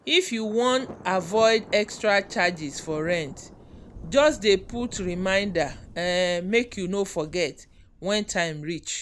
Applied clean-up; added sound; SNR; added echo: none; Thunder; 19 dB; none.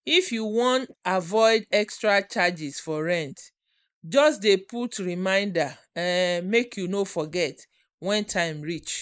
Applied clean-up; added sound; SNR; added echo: neural mask model Resemble Enhance denoiser.